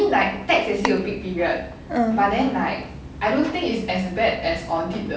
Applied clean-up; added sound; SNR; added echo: none; Telephone; 6 dB; none.